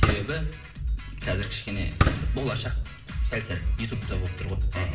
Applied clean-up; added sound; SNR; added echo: none; Fireworks; 1 dB; reverberation time 0.7 s.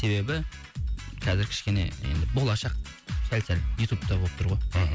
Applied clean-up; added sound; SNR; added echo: none; none; none; none.